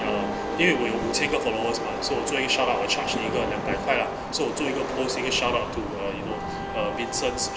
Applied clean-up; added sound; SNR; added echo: none; Wind instrument, woodwind instrument; 11 dB; none.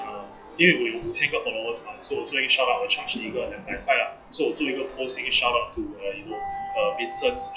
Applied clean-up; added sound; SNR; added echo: classical method log-MMSE.